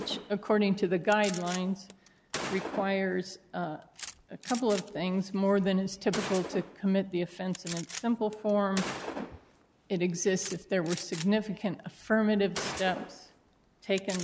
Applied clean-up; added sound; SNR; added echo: none; Gunshot, gunfire; 12 dB; none.